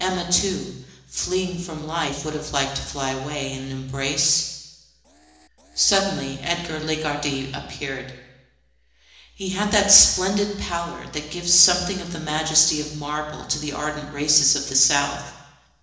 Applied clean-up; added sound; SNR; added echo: neural separator model SepFormer DNS4.